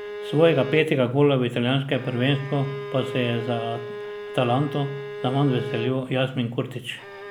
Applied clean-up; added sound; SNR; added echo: none; Bowed string instrument; 11 dB; none.